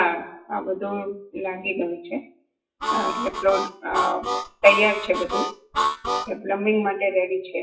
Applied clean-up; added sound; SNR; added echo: classical method WPE with log-MMSE.